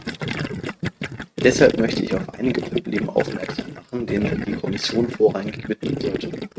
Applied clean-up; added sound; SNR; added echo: neural mask model RNNoise.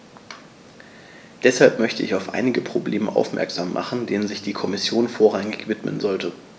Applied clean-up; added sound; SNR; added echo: none; none; none; none.